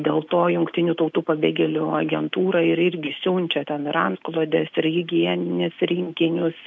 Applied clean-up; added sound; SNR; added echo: none; none; none; none.